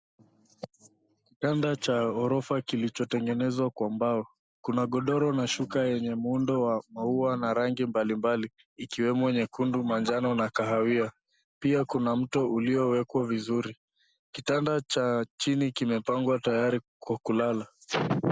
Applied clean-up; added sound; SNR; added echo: none; none; none; none.